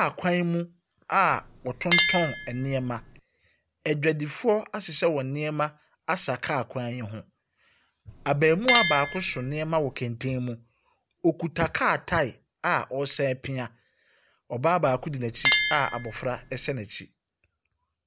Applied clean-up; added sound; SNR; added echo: none; Chink, clink; 6 dB; none.